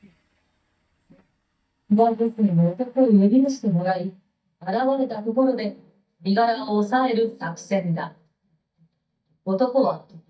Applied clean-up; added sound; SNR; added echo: neural mask model DeepFilterNet 3.